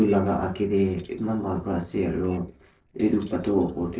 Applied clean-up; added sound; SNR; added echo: neural separator model SepFormer DNS4.